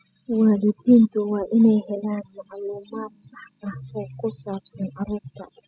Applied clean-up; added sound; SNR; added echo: classical method spectral subtraction.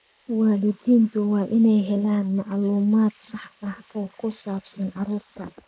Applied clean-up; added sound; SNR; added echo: neural mask model Resemble Enhance denoiser.